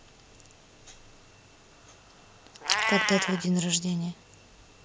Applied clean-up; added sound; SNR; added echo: none; Splash, splatter + Meow; 3 dB; none.